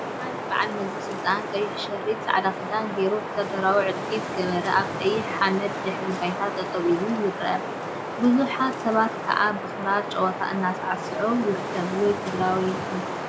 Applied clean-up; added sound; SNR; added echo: none; Wind; 5 dB; none.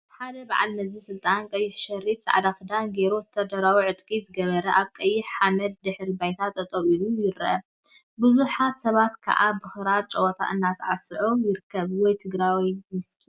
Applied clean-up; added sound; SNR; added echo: none; none; none; none.